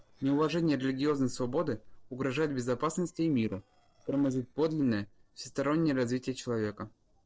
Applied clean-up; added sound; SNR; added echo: neural separator model SepFormer DNS4.